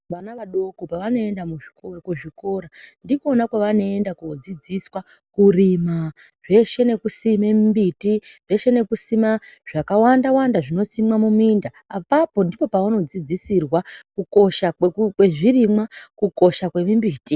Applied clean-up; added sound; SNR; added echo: none; none; none; none.